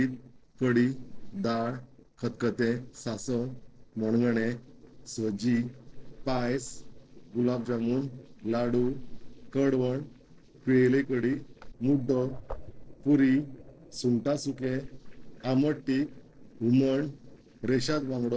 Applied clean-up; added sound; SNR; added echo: neural separator model SepFormer DNS4.